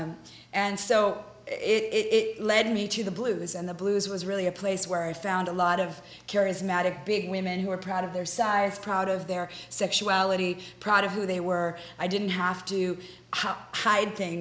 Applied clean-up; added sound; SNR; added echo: none; none; none; none.